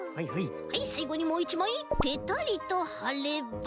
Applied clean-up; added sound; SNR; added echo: none; none; none; none.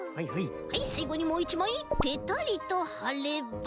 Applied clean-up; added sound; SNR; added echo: none; Thunder; 17 dB; none.